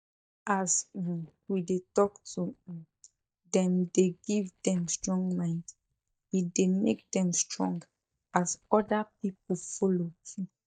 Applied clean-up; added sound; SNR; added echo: neural mask model DeepFilterNet 3.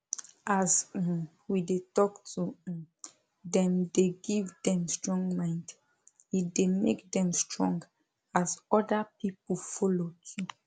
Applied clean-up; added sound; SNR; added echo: none; none; none; none.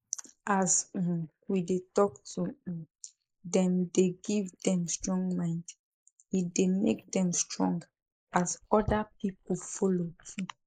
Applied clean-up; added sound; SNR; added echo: neural mask model Resemble Enhance denoiser.